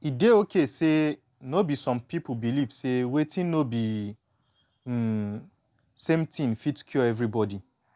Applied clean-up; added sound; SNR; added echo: none; none; none; none.